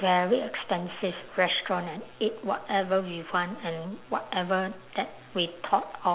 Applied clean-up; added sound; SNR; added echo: none; none; none; none.